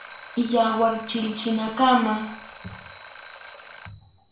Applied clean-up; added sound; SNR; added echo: none; Alarm; 15 dB; reverberation time 0.5 s.